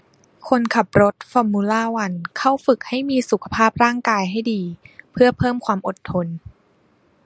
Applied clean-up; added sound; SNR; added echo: none; none; none; none.